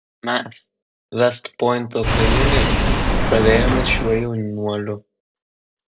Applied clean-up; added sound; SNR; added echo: none; Engine / Car; -5 dB; none.